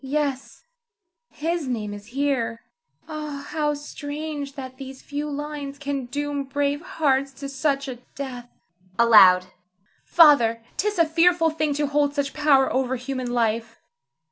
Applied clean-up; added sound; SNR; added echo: none; none; none; none.